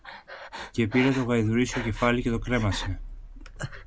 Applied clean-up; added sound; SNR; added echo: none; Breathing; 13 dB; none.